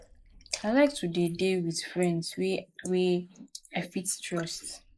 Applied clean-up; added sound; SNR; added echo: neural mask model Resemble Enhance denoiser.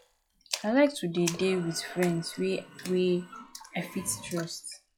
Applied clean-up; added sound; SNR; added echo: classical method log-MMSE.